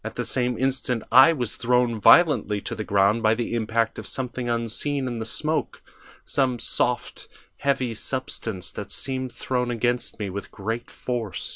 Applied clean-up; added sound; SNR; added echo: none; none; none; none.